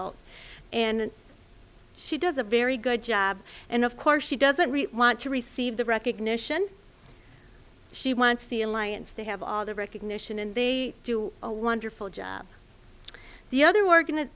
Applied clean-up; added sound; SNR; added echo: none; none; none; none.